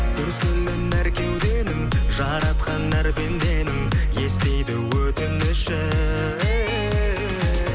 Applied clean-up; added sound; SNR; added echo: none; Car; 12 dB; none.